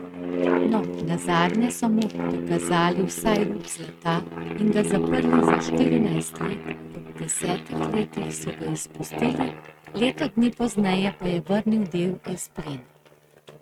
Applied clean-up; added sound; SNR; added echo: neural mask model RNNoise.